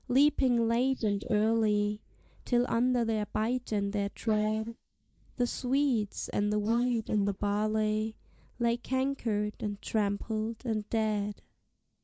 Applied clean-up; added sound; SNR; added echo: neural mask model Resemble Enhance denoiser.